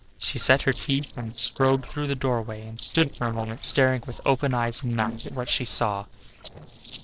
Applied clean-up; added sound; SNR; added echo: neural separator model SepFormer DNS4.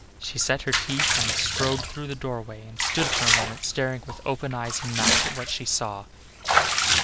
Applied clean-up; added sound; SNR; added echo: none; Bathtub (filling or washing) / Water / Liquid; -3 dB; none.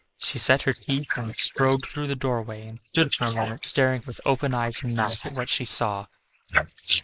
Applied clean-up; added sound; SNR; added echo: neural mask model Resemble Enhance denoiser.